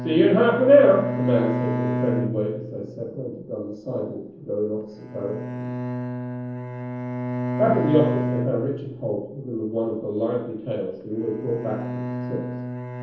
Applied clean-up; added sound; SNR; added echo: none; Bowed string instrument; 5 dB; reverberation time 0.7 s.